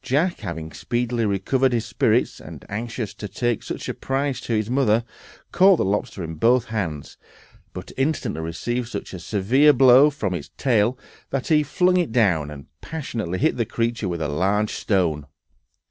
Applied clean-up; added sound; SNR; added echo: none; none; none; none.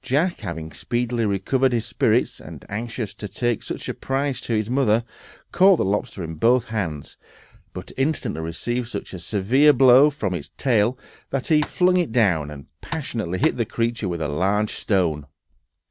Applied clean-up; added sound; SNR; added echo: none; Tap; 13 dB; none.